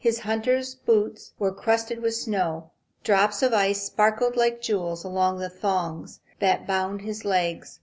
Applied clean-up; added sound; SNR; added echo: none; none; none; none.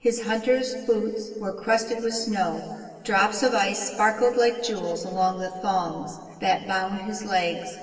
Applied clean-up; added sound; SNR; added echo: none; none; none; reverberation time 2.3 s.